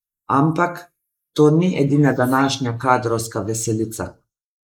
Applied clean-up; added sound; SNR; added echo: neural mask model Resemble Enhance denoiser.